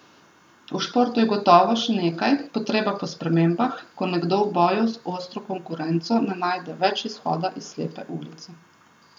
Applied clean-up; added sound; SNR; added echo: none; none; none; none.